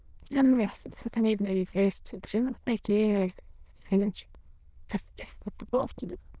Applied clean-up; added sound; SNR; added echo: neural diffusion model UNIVERSE++.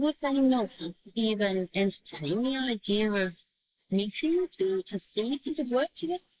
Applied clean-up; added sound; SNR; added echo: neural mask model Resemble Enhance denoiser.